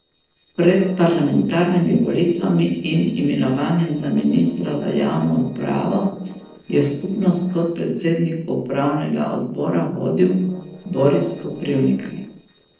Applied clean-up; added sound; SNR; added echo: neural separator model SepFormer DNS4.